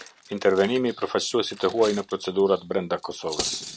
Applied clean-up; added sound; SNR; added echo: none; Cutlery, silverware; 14 dB; none.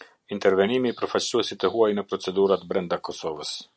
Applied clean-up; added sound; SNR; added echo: none; none; none; none.